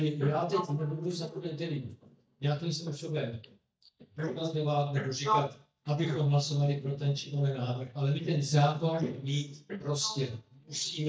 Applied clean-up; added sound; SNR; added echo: neural mask model DeepFilterNet 3.